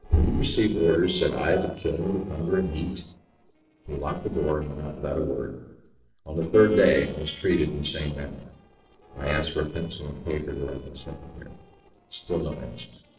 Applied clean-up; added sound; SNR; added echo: neural separator model SepFormer DNS4.